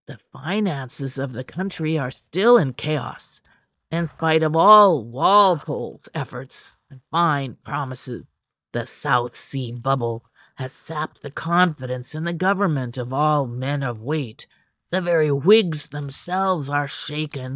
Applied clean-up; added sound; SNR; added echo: neural mask model DeepFilterNet 3.